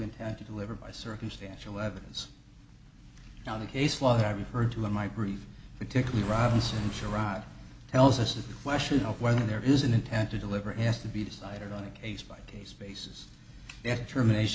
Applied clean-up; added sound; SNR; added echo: none; Engine / Car; 9 dB; none.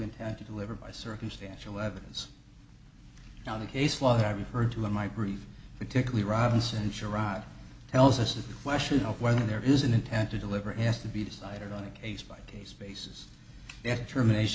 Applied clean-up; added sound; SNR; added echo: none; none; none; none.